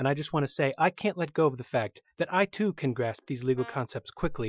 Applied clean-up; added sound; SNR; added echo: classical method Wiener filter.